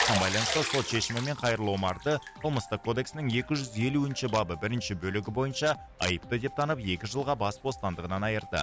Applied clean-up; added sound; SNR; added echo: none; Bathtub (filling or washing); 9 dB; none.